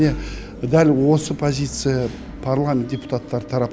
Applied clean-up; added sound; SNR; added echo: none; Engine / Mechanisms; 14 dB; none.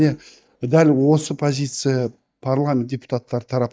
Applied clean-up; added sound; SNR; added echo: neural mask model DeepFilterNet 3.